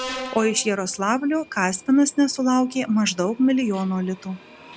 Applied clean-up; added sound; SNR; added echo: none; Subway, metro, underground; 17 dB; none.